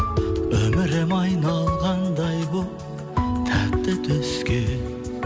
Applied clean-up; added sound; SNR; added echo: none; none; none; none.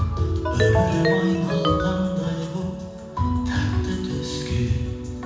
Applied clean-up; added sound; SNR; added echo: none; Ringtone; 2 dB; reverberation time 1.1 s.